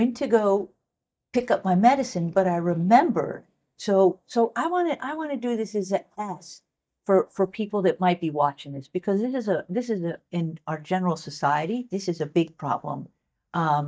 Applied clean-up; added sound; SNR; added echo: neural mask model DeepFilterNet 3.